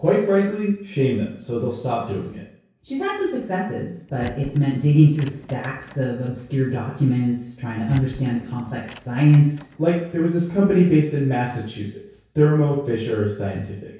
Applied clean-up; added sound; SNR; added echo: none; Door; 20 dB; reverberation time 0.6 s.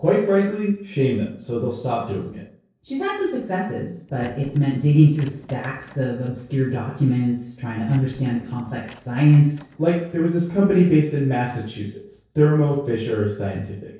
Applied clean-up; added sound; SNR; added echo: neural separator model SepFormer DNS4.